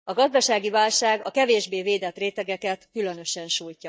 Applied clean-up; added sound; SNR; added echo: neural mask model DeepFilterNet 3.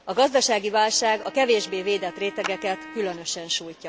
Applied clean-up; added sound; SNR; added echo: none; Wind instrument, woodwind instrument + Clapping; 17 dB; none.